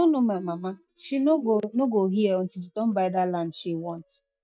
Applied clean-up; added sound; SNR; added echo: neural mask model DeepFilterNet 3.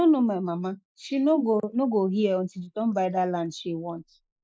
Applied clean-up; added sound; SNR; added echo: neural mask model Resemble Enhance denoiser.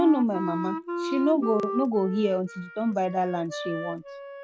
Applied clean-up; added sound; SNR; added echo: none; Wind instrument, woodwind instrument; 7 dB; none.